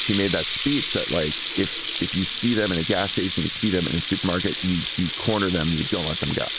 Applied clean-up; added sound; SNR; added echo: none; Sink (filling or washing) / Water tap, faucet; -3 dB; none.